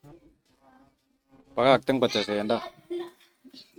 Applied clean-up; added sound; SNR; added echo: neural mask model RNNoise.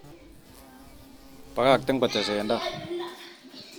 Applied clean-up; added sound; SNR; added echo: none; Insect; 15 dB; none.